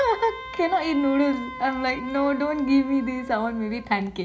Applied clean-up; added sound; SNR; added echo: none; Wind instrument, woodwind instrument; 14 dB; reverberation time 0.4 s.